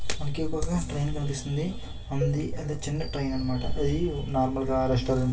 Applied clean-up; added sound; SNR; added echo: none; Cowbell; 15 dB; reverberation time 0.2 s.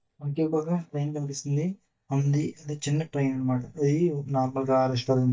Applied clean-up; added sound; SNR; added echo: neural mask model DeepFilterNet 3.